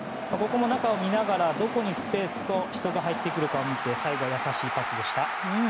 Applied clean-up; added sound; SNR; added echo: none; none; none; none.